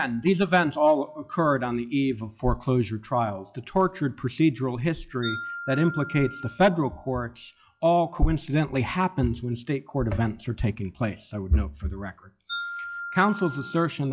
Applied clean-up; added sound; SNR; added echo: classical method log-MMSE.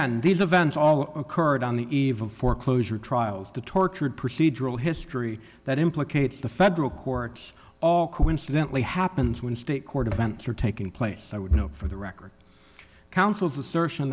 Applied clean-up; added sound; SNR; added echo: none; none; none; none.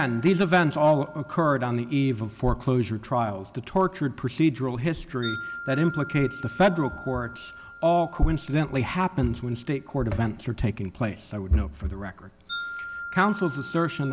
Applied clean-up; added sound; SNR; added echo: none; Wind chime; 16 dB; none.